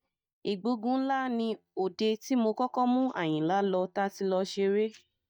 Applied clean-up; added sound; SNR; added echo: neural mask model DeepFilterNet 3.